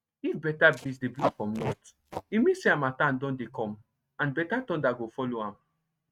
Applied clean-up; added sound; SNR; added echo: neural mask model RNNoise.